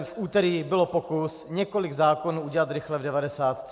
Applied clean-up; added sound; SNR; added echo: none; none; none; none.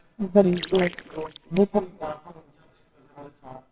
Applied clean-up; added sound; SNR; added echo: neural separator model SepFormer WHAMR!.